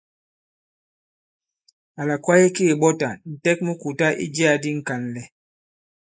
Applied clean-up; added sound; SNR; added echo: neural mask model Resemble Enhance denoiser.